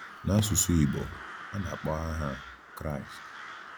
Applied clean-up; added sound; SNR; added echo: none; Fireworks + Crow; 12 dB; none.